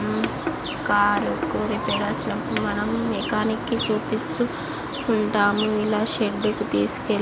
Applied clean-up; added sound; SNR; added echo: none; Chirp, tweet; 16 dB; none.